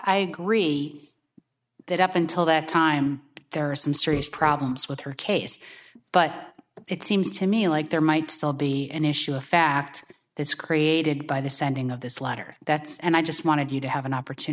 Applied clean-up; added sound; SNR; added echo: neural mask model RNNoise.